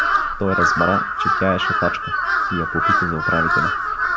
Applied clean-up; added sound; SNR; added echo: none; Crow; -5 dB; none.